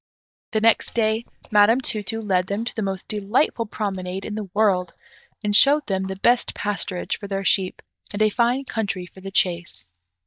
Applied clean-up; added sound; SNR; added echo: neural mask model DeepFilterNet 3.